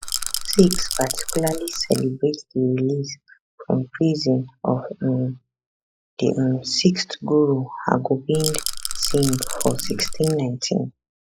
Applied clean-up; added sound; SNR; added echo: classical method log-MMSE.